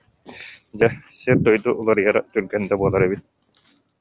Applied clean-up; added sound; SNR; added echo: none; none; none; none.